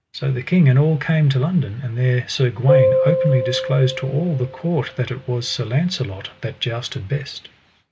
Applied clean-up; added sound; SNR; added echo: none; Piano; 3 dB; none.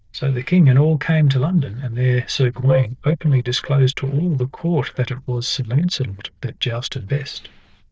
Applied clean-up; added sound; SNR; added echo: neural diffusion model UNIVERSE++.